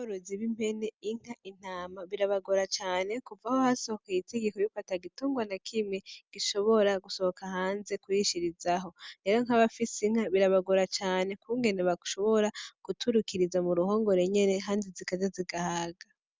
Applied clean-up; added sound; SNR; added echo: none; none; none; none.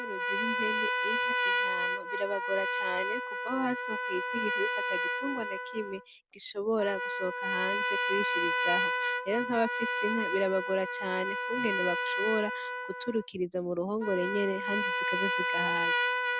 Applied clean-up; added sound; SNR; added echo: none; Trumpet; -2 dB; none.